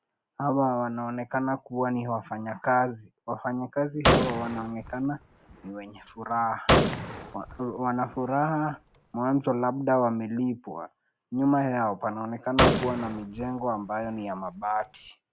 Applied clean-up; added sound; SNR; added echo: none; Gunshot, gunfire; 0 dB; none.